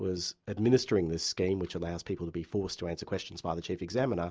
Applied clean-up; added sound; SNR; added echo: none; none; none; none.